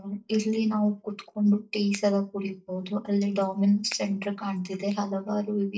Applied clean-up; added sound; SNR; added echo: neural mask model DeepFilterNet 3.